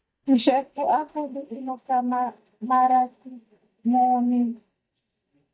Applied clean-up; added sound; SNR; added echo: neural mask model DeepFilterNet 3.